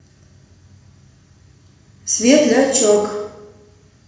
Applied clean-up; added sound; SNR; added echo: none; none; none; reverberation time 1.0 s.